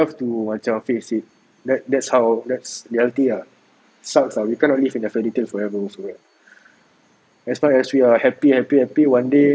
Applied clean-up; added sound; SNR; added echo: none; none; none; none.